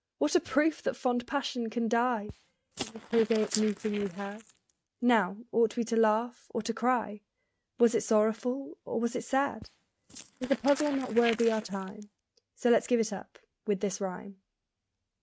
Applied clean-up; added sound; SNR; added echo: neural mask model RNNoise.